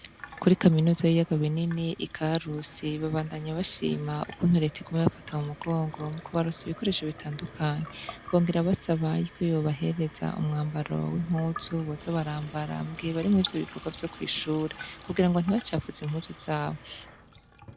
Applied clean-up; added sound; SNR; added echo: none; Sink (filling or washing) / Water tap, faucet; 18 dB; none.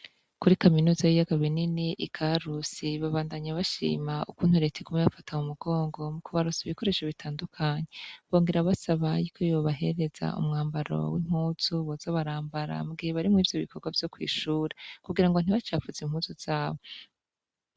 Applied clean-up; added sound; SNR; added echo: none; none; none; none.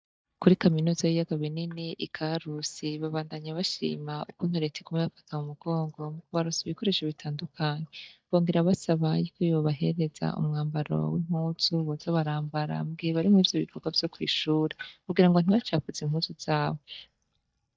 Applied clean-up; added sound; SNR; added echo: neural mask model DeepFilterNet 3.